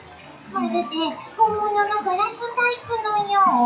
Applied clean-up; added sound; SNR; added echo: classical method WPE with log-MMSE.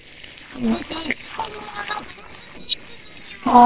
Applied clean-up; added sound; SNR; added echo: neural separator model SepFormer WHAMR!.